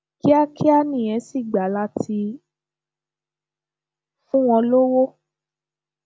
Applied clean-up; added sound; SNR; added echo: none; none; none; none.